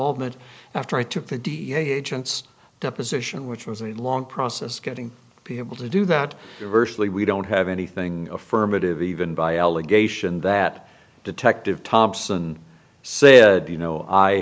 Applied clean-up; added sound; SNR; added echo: none; none; none; none.